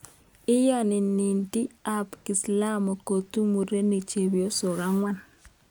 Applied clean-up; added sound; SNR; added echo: none; none; none; none.